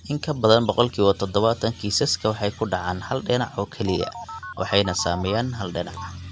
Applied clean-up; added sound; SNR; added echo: none; Telephone; 14 dB; none.